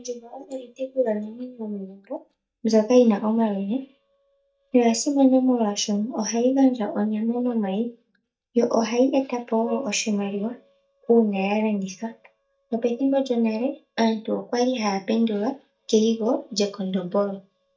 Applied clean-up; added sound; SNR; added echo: neural mask model DeepFilterNet 3.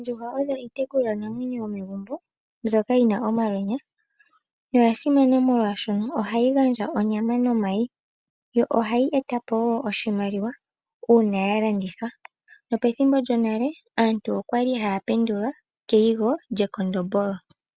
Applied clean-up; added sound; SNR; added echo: none; none; none; none.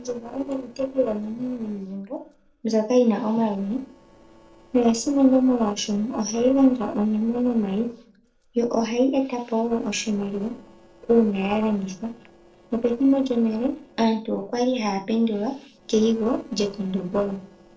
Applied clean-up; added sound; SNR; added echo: neural separator model SepFormer DNS4.